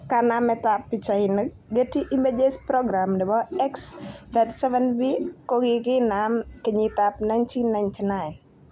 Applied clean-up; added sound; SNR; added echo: none; none; none; none.